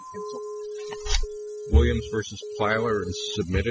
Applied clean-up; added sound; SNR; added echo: classical method spectral subtraction.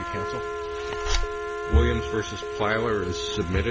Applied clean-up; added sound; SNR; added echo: none; Telephone + Trumpet; 5 dB; none.